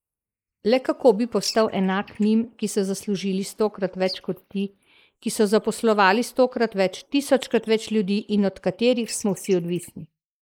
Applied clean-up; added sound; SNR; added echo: neural mask model Resemble Enhance denoiser.